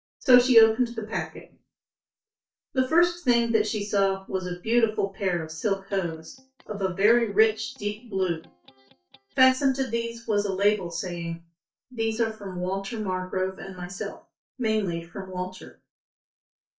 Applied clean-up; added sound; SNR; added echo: neural mask model DeepFilterNet 3.